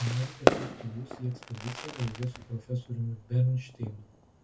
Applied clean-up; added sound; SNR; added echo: none; Fireworks; 1 dB; reverberation time 0.2 s.